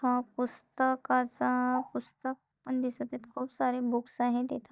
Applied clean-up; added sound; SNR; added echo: neural mask model DeepFilterNet 3.